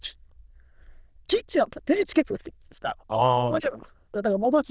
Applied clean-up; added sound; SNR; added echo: neural diffusion model UNIVERSE++.